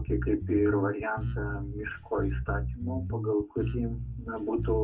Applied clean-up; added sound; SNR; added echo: none; Bass guitar; 2 dB; reverberation time 0.3 s.